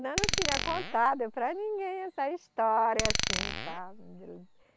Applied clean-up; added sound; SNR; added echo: none; Glass; 2 dB; none.